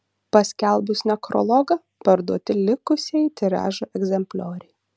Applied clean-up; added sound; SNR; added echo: none; none; none; none.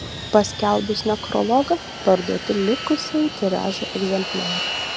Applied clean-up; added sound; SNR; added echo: none; Fixed-wing aircraft, airplane; 8 dB; none.